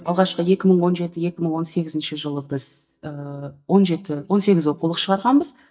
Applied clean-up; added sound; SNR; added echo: neural mask model DeepFilterNet 3.